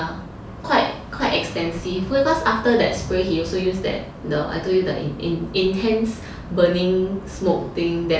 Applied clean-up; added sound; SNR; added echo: none; none; none; none.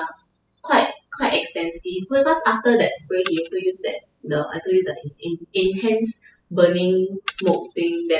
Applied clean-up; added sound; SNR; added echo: classical method spectral subtraction.